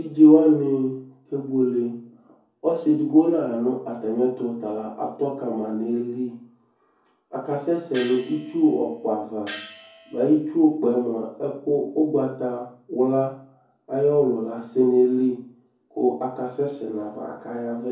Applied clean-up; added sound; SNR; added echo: none; Gong; 17 dB; reverberation time 0.5 s.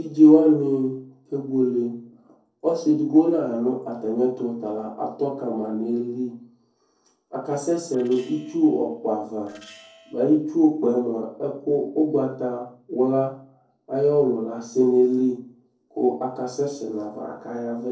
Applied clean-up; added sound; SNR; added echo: neural separator model SepFormer DNS4.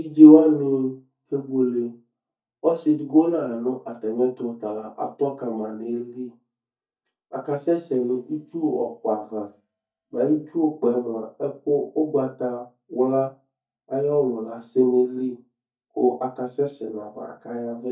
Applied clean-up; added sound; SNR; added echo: neural mask model DeepFilterNet 3.